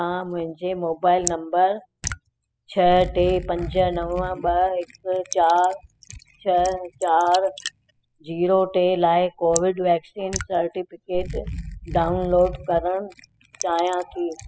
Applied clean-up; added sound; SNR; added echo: classical method spectral subtraction.